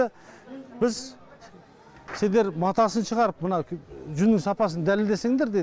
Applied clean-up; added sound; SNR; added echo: none; none; none; none.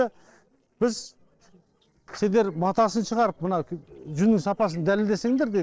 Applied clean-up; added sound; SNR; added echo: neural separator model SepFormer DNS4.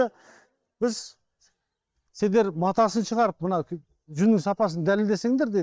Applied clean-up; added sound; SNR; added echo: neural mask model DeepFilterNet 3.